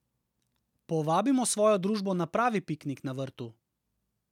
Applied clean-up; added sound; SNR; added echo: none; none; none; none.